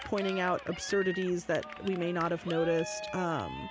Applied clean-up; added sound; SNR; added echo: none; Cheering; 10 dB; none.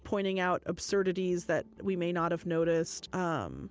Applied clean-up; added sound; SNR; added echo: none; none; none; none.